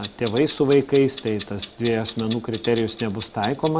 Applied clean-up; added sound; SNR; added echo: none; Clock; 17 dB; none.